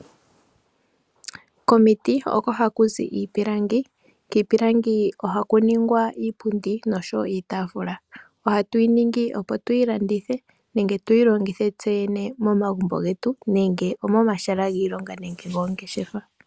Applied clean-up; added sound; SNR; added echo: none; none; none; none.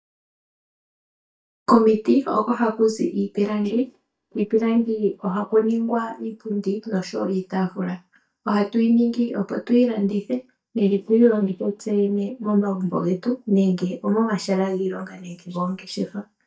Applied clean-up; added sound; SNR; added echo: neural mask model DeepFilterNet 3.